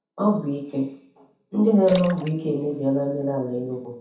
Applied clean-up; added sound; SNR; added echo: none; Splash, splatter; 18 dB; reverberation time 0.7 s.